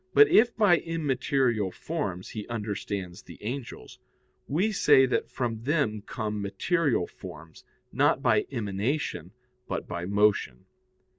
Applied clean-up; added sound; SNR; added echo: none; none; none; none.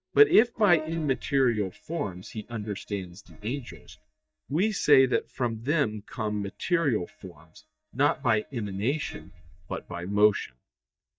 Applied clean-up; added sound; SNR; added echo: neural mask model DeepFilterNet 3.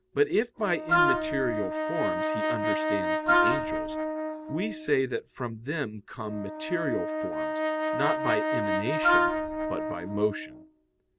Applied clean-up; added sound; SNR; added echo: none; Wind instrument, woodwind instrument + Brass instrument; -3 dB; none.